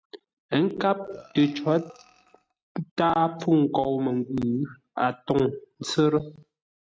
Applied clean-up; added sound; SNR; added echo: neural mask model RNNoise.